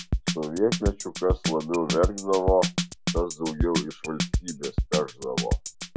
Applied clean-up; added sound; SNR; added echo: none; Drum kit; 1 dB; none.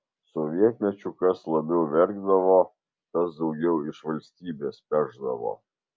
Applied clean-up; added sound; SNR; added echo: none; none; none; none.